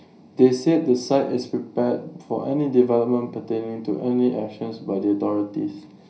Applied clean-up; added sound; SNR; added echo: none; none; none; reverberation time 0.4 s.